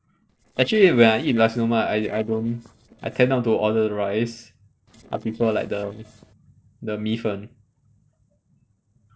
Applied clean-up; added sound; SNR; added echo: neural separator model SepFormer DNS4.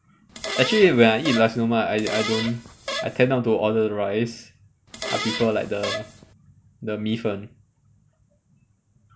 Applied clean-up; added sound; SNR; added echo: none; Fart; 8 dB; none.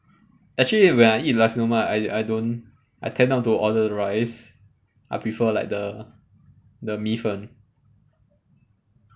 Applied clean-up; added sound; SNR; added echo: none; none; none; none.